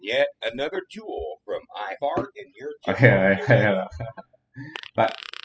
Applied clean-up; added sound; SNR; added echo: classical method spectral subtraction.